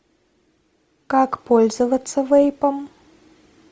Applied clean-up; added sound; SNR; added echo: none; none; none; none.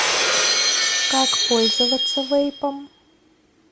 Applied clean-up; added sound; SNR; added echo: none; Shatter; -4 dB; none.